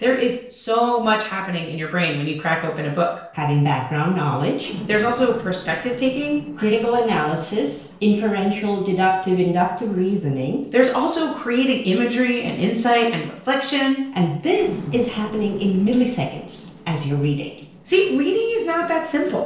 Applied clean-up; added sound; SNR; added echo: neural separator model SepFormer DNS4.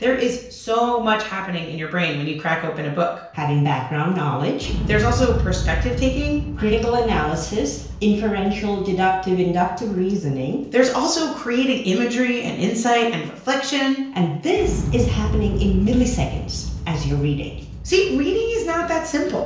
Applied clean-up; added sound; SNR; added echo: none; Explosion; 8 dB; reverberation time 0.5 s.